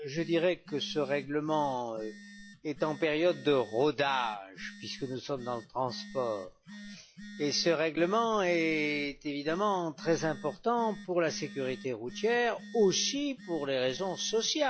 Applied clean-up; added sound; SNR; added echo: classical method log-MMSE.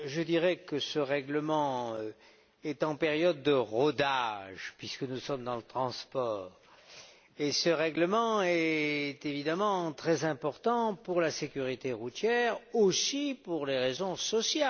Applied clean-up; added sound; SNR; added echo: none; none; none; none.